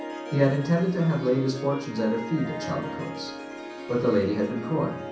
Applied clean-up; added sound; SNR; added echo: none; Harp; 10 dB; reverberation time 0.6 s.